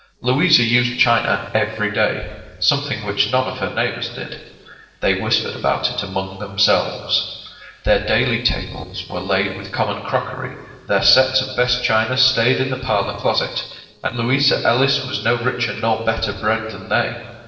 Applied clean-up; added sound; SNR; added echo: neural separator model SepFormer DNS4.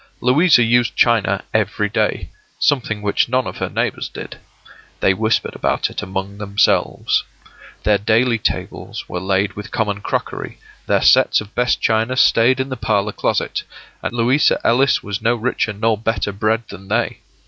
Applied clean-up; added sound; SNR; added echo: none; none; none; none.